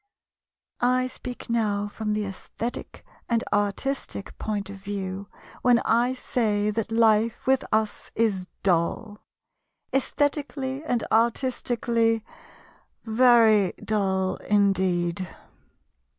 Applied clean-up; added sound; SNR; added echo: none; none; none; none.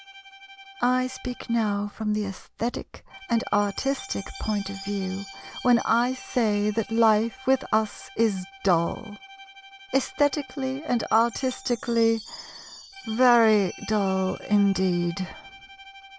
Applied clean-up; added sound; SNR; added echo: none; Bowed string instrument + Chime; 18 dB; none.